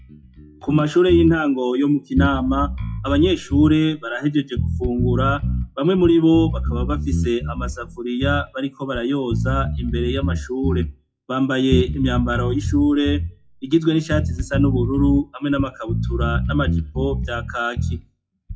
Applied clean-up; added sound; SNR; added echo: classical method WPE with log-MMSE.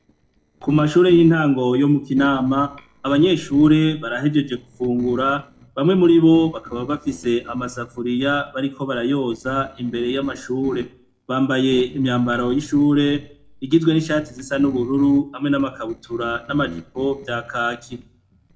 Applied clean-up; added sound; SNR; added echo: neural separator model SepFormer DNS4.